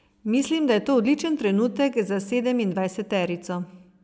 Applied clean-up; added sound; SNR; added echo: none; none; none; none.